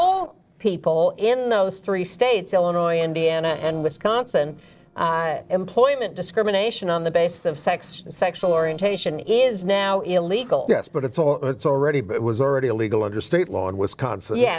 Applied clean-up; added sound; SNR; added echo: neural separator model SepFormer DNS4.